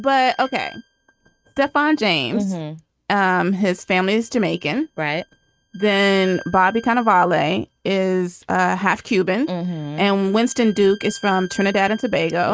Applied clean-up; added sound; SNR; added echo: neural mask model RNNoise.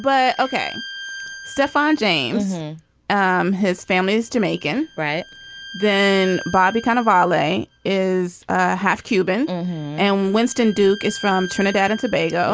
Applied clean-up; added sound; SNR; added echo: none; Bowed string instrument; 18 dB; none.